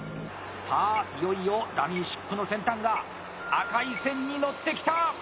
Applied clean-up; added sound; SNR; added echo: none; Keyboard (musical); 16 dB; none.